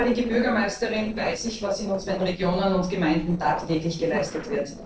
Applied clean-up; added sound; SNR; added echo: neural separator model SepFormer DNS4.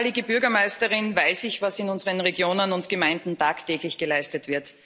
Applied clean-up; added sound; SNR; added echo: none; none; none; none.